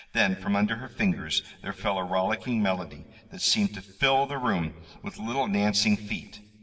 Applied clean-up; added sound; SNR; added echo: none; none; none; reverberation time 2.4 s.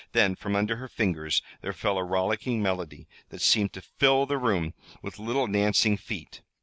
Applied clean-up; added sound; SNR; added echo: none; none; none; none.